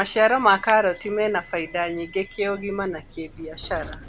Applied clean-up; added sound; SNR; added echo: none; Subway, metro, underground; 20 dB; none.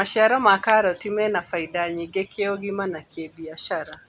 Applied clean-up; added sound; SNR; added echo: none; none; none; none.